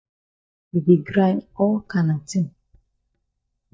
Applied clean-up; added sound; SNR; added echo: neural mask model DeepFilterNet 3.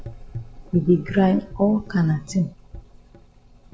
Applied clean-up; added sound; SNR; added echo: none; Gurgling / Engine; 16 dB; none.